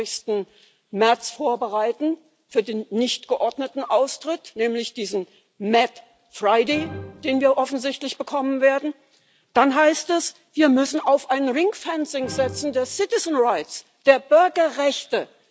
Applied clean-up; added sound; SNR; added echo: none; Musical instrument; 18 dB; none.